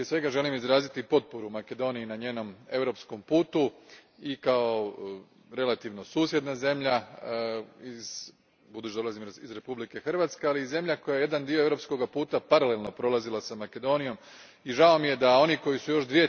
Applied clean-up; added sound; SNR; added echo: none; none; none; none.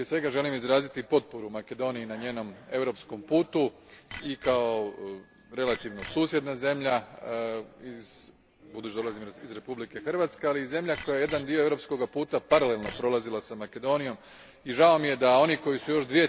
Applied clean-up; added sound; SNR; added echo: none; Bicycle bell; 13 dB; none.